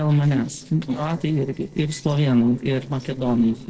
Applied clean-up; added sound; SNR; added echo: neural separator model SepFormer DNS4.